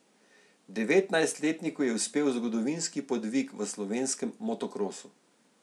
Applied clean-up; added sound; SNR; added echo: none; none; none; none.